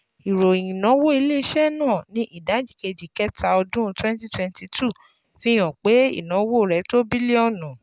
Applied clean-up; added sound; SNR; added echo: none; none; none; none.